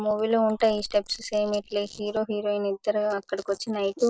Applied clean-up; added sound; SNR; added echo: neural mask model Resemble Enhance denoiser.